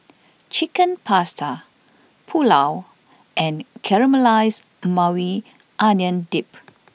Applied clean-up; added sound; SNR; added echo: none; none; none; none.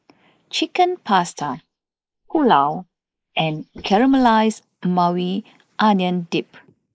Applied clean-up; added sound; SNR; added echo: neural mask model Resemble Enhance denoiser.